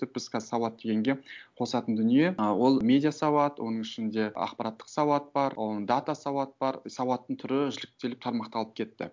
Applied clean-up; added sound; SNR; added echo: none; none; none; none.